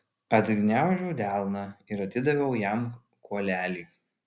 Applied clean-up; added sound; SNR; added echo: none; none; none; none.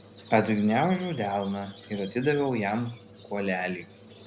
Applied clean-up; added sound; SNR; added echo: none; Squeak; 20 dB; none.